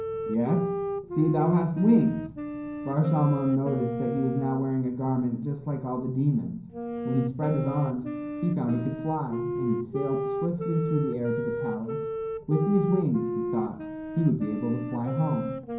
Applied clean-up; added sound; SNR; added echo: none; Wind instrument, woodwind instrument; 6 dB; reverberation time 0.6 s.